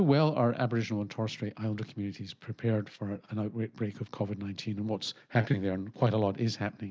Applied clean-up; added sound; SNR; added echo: none; none; none; none.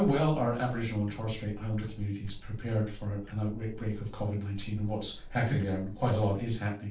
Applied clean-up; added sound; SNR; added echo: neural separator model SepFormer DNS4.